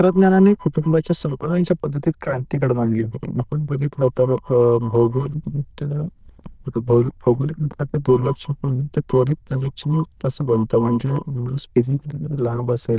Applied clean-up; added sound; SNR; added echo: neural diffusion model UNIVERSE++.